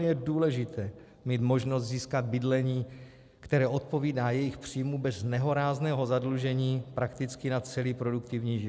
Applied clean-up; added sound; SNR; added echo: none; none; none; none.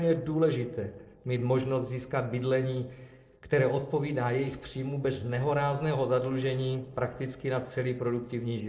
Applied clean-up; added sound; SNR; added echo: neural separator model SepFormer DNS4.